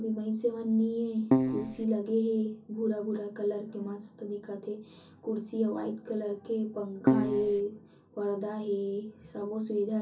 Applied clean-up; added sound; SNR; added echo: none; Keyboard (musical); -5 dB; reverberation time 0.3 s.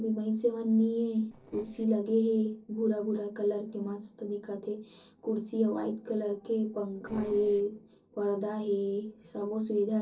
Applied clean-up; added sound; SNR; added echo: neural separator model SepFormer DNS4.